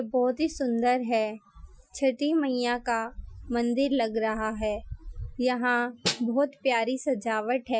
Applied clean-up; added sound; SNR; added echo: classical method Wiener filter.